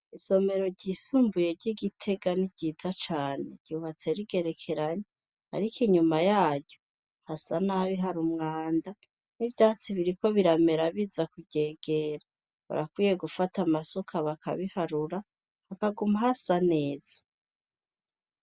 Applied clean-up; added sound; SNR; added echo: none; none; none; none.